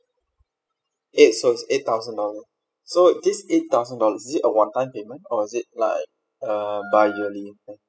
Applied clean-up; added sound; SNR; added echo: classical method spectral subtraction.